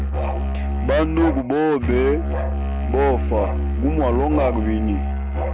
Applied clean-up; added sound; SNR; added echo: none; Musical instrument; 0 dB; none.